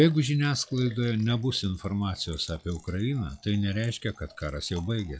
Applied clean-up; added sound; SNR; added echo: classical method log-MMSE.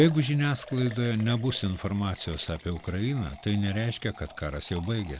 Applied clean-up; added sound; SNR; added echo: none; Liquid; 19 dB; none.